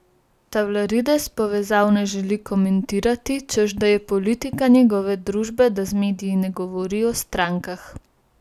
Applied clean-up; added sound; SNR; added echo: none; none; none; none.